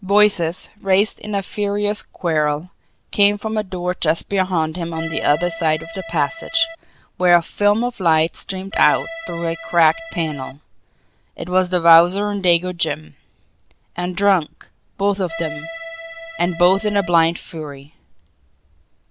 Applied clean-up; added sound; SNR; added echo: none; Accordion; 10 dB; none.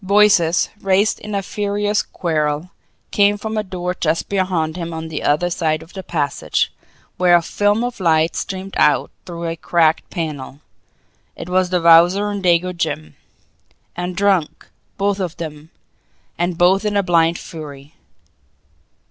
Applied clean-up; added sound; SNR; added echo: none; none; none; none.